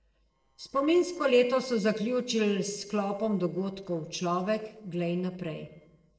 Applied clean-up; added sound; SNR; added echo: neural separator model SepFormer DNS4.